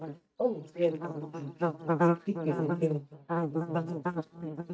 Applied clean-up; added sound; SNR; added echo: neural mask model DeepFilterNet 3.